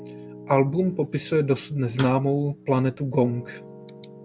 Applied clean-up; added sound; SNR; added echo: none; Piano; 19 dB; none.